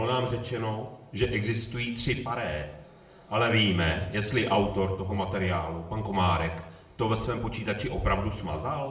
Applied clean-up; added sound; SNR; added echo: none; none; none; reverberation time 0.7 s.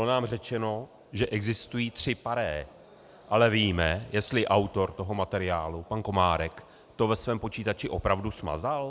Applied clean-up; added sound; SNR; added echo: none; none; none; none.